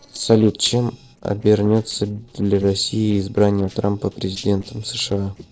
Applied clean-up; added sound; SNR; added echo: neural separator model SepFormer DNS4.